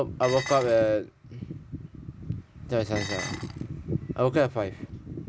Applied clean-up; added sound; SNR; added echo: none; Dishes, pots, and pans; 10 dB; none.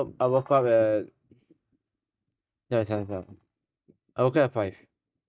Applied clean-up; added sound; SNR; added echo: neural mask model DeepFilterNet 3.